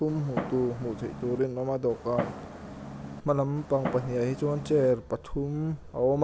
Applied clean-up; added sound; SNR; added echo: none; Fireworks; 9 dB; none.